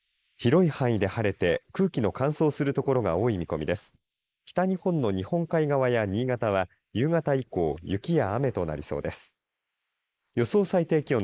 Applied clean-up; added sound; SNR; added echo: neural mask model Resemble Enhance denoiser.